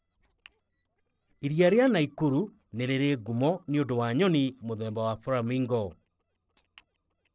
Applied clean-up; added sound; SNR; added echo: neural separator model SepFormer DNS4.